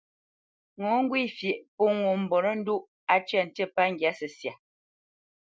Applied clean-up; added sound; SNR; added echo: none; none; none; none.